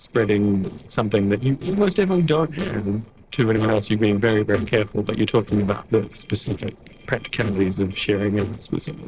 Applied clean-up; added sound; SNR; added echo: neural separator model SepFormer DNS4.